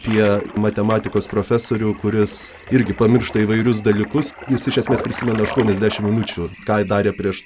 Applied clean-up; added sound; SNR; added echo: none; Toilet flush; 14 dB; none.